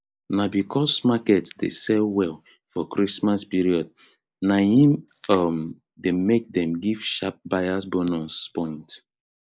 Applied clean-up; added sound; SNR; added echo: neural mask model Resemble Enhance denoiser.